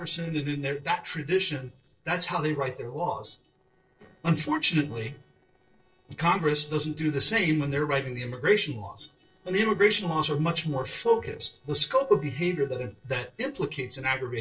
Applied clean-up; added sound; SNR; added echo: neural separator model SepFormer DNS4.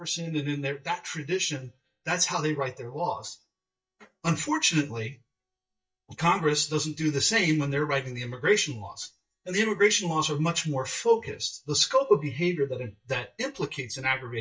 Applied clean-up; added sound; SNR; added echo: neural mask model DeepFilterNet 3.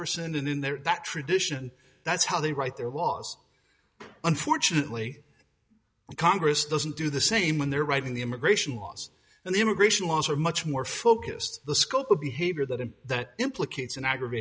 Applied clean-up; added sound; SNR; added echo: none; none; none; none.